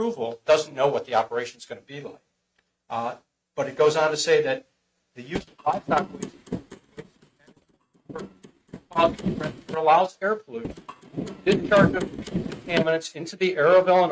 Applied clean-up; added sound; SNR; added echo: neural mask model RNNoise.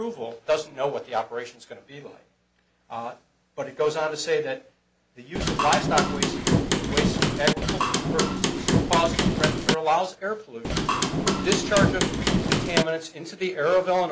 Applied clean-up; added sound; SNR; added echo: none; Hammer / Wood; -5 dB; none.